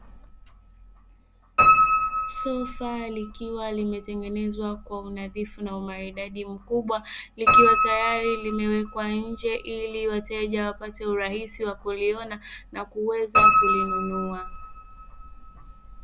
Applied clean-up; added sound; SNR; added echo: none; Piano; -3 dB; none.